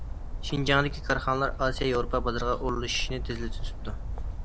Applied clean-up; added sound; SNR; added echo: none; Bird; 3 dB; none.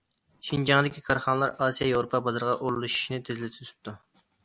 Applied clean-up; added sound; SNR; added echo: none; none; none; none.